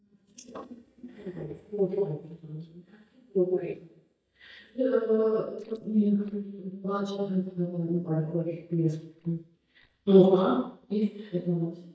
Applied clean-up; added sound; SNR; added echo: neural mask model DeepFilterNet 3.